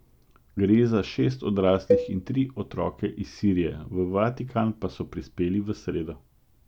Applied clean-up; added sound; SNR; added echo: none; Cowbell; 3 dB; none.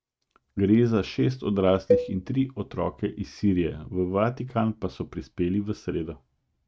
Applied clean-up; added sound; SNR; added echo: neural mask model RNNoise.